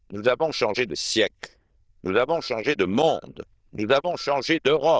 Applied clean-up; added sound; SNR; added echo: neural diffusion model UNIVERSE++.